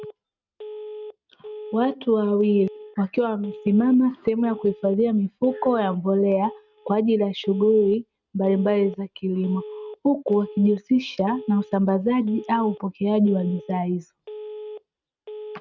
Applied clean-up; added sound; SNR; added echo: neural mask model RNNoise.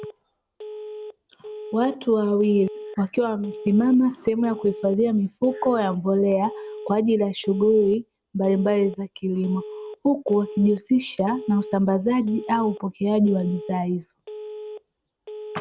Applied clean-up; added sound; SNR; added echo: none; Telephone; 15 dB; none.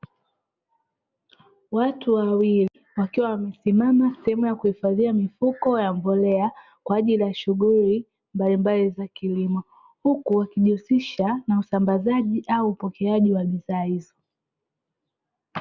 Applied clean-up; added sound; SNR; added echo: none; none; none; none.